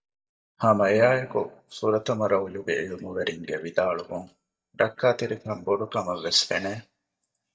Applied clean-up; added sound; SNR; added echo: neural mask model DeepFilterNet 3.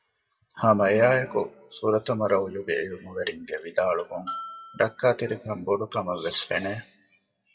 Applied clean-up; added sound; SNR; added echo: classical method WPE with log-MMSE.